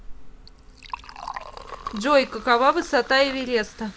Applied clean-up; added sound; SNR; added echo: none; Liquid; 16 dB; none.